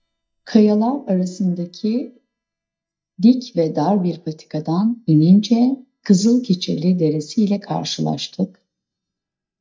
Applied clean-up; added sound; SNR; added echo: neural mask model DeepFilterNet 3.